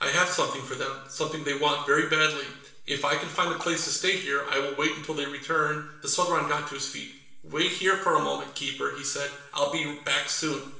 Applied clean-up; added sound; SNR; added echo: none; Splash, splatter; 15 dB; reverberation time 0.7 s.